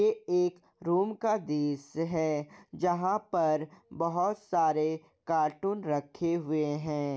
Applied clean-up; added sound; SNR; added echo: none; none; none; none.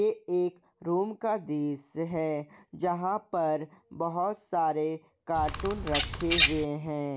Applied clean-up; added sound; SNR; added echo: none; Bird vocalization, bird call, bird song; -2 dB; none.